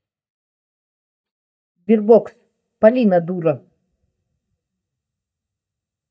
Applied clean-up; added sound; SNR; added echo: neural mask model DeepFilterNet 3.